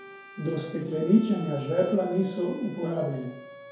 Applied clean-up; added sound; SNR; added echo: none; Bowed string instrument; 17 dB; reverberation time 2.3 s.